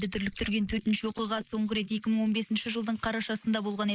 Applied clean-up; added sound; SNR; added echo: neural mask model Resemble Enhance denoiser.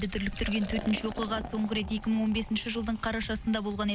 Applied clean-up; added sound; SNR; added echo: none; Liquid; 14 dB; none.